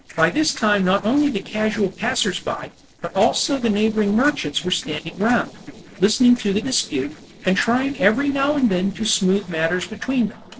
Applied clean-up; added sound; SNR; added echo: neural separator model SepFormer DNS4.